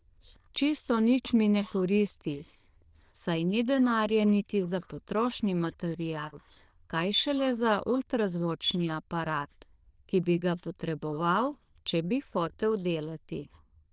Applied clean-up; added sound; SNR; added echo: neural diffusion model UNIVERSE++.